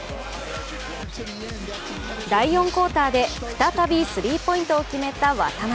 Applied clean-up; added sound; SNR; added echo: none; Gasp; 20 dB; none.